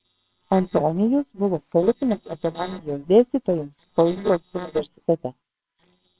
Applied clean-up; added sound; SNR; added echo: neural separator model SepFormer WHAMR!.